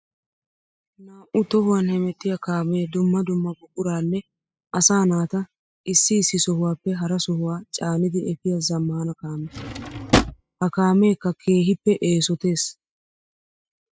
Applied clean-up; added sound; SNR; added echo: classical method spectral subtraction.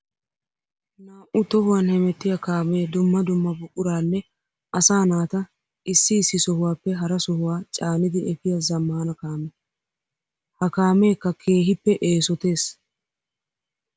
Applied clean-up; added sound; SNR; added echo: none; none; none; none.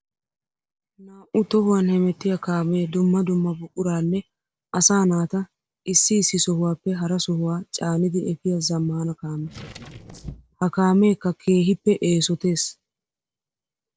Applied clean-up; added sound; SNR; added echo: neural separator model SepFormer DNS4.